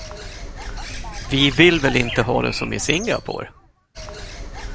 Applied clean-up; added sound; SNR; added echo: none; Bird + Bird; 9 dB; none.